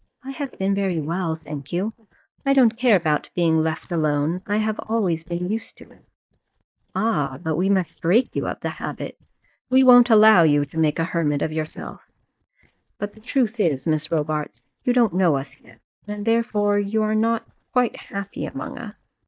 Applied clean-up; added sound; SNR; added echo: neural mask model DeepFilterNet 3.